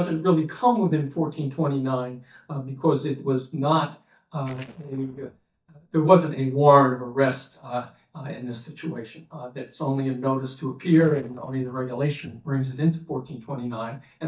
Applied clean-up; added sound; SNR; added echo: neural mask model DeepFilterNet 3.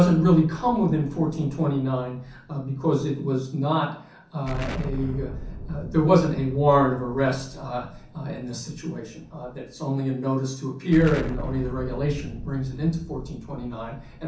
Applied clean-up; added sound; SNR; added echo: none; Explosion; 13 dB; reverberation time 0.6 s.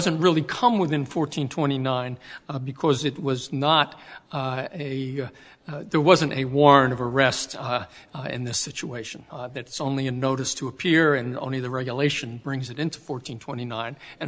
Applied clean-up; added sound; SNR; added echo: none; none; none; none.